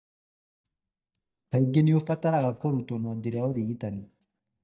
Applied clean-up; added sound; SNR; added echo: neural mask model DeepFilterNet 3.